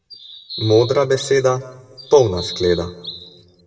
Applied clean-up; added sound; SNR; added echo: none; Bird vocalization, bird call, bird song; 15 dB; reverberation time 1.3 s.